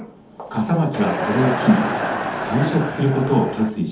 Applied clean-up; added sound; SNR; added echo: none; Crowd; 4 dB; reverberation time 0.6 s.